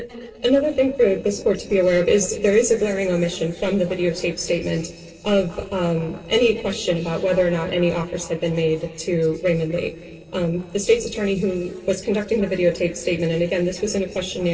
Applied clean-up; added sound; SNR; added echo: neural separator model SepFormer DNS4.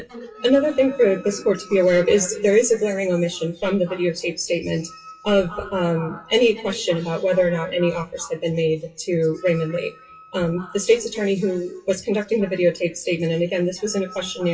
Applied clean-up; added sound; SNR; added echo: classical method WPE with log-MMSE.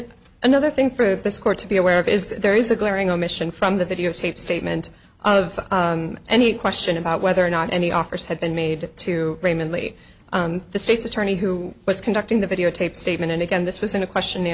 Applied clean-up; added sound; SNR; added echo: none; none; none; none.